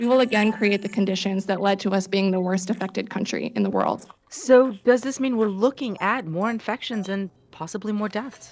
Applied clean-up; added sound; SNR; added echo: neural separator model SepFormer DNS4.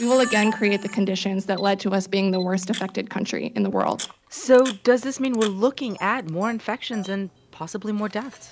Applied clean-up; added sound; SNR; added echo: none; Camera; 16 dB; none.